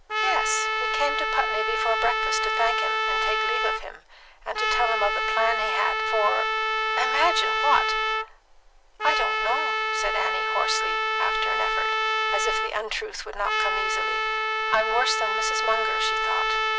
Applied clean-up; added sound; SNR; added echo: none; Trumpet; -3 dB; none.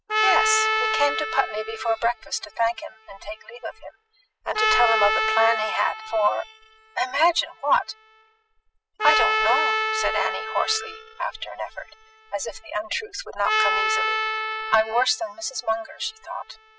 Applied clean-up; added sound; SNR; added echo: classical method spectral subtraction.